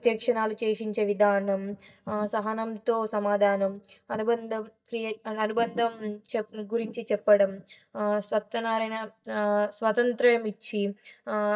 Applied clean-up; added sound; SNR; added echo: neural mask model DeepFilterNet 3.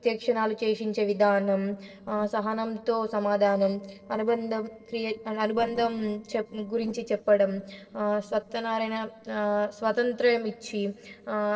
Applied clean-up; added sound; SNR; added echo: neural separator model SepFormer DNS4.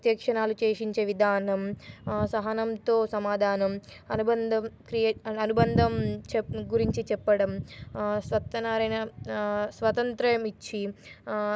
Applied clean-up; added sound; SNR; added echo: none; none; none; none.